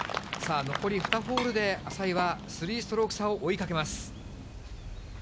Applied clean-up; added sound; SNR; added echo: none; none; none; none.